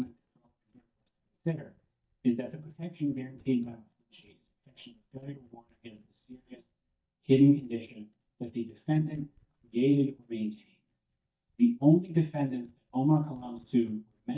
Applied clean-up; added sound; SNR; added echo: neural mask model DeepFilterNet 3.